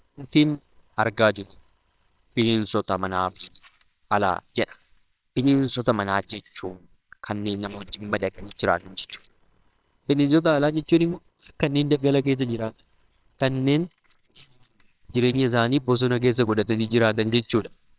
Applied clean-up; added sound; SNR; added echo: neural separator model SepFormer WHAMR!.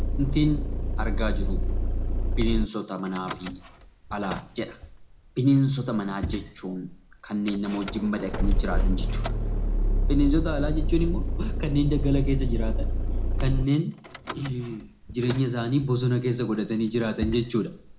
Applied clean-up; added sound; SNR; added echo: none; Idling / Engine starting / Door / Car; 0 dB; reverberation time 0.3 s.